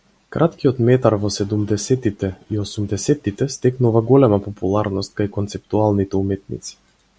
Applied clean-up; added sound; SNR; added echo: none; none; none; none.